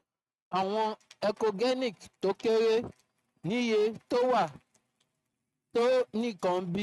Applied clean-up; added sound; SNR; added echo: neural mask model RNNoise.